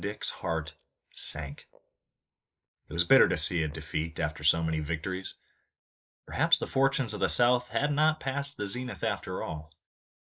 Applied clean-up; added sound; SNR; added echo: neural mask model Resemble Enhance denoiser.